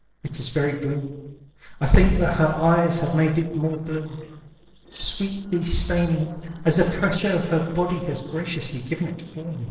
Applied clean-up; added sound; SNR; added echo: neural separator model SepFormer DNS4.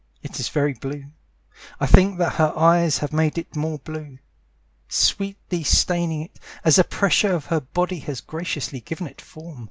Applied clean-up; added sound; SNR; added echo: none; none; none; none.